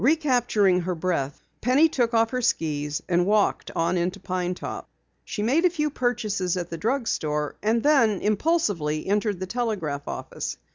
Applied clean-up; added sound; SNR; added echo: none; none; none; none.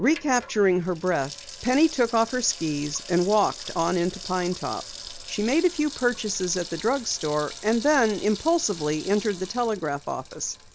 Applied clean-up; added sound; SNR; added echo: none; Sink (filling or washing) / Water tap, faucet; 15 dB; none.